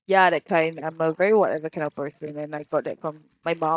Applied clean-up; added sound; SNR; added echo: neural mask model DeepFilterNet 3.